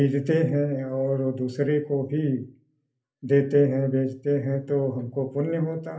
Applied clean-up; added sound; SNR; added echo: none; none; none; reverberation time 0.3 s.